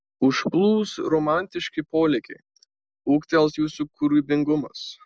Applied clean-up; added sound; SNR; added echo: none; none; none; none.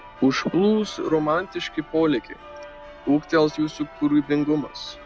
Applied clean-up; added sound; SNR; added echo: none; Church bell; 19 dB; none.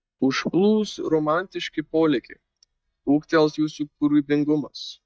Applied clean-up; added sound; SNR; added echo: neural mask model DeepFilterNet 3.